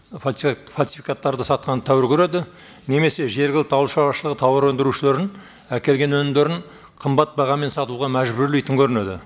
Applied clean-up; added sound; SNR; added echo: none; none; none; none.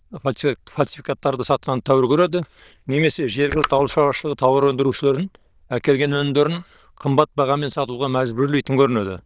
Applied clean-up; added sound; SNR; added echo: neural diffusion model UNIVERSE++.